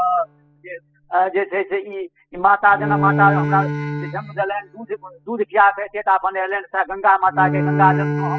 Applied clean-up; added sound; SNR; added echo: classical method spectral subtraction.